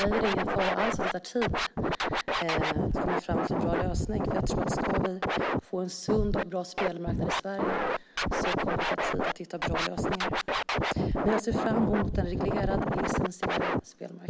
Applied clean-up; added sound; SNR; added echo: none; Scratching (performance technique); -4 dB; none.